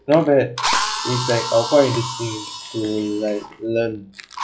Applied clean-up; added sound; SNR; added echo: classical method log-MMSE.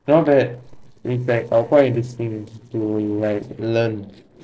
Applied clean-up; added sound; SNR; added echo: neural separator model SepFormer DNS4.